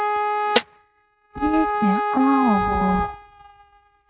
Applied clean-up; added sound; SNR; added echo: neural mask model RNNoise.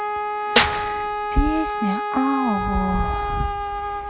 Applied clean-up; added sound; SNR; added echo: none; Wind instrument, woodwind instrument + Clapping / Drum kit; -1 dB; none.